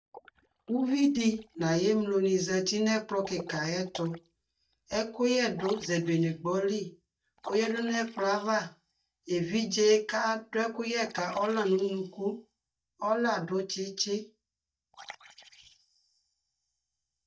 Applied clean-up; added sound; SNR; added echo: neural mask model DeepFilterNet 3.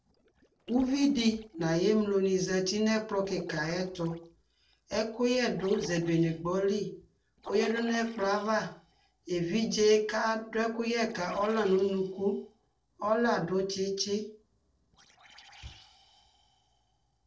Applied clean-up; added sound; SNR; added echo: neural separator model SepFormer DNS4.